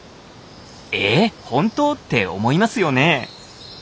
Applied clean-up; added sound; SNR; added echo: none; none; none; none.